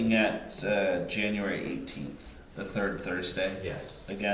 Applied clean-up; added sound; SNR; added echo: none; none; none; none.